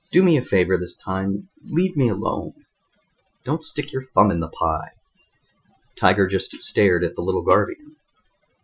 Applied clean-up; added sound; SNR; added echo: classical method Wiener filter.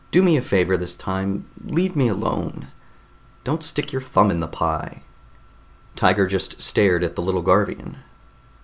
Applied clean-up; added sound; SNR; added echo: none; none; none; none.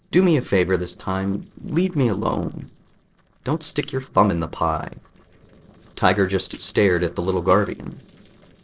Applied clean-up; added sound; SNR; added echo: neural separator model SepFormer DNS4.